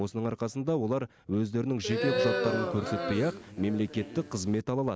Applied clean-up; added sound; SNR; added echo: none; Crowd; 2 dB; none.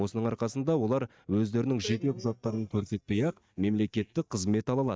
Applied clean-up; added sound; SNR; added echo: neural mask model DeepFilterNet 3.